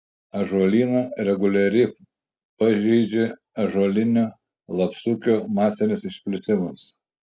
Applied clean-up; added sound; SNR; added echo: none; none; none; none.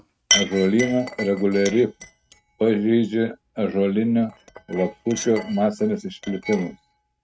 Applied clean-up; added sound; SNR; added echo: neural mask model RNNoise.